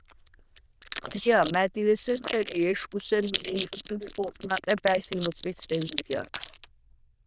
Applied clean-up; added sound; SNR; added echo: neural diffusion model UNIVERSE++.